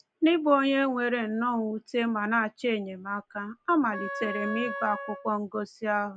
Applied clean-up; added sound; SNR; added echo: none; Wind instrument, woodwind instrument; 10 dB; none.